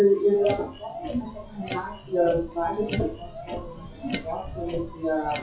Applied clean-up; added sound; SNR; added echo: classical method WPE with log-MMSE.